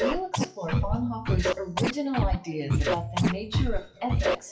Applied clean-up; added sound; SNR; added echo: classical method WPE with log-MMSE.